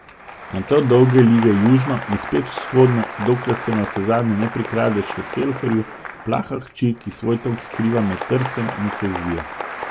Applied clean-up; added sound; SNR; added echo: none; Applause; 11 dB; none.